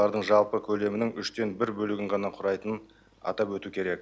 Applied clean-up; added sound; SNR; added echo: none; none; none; none.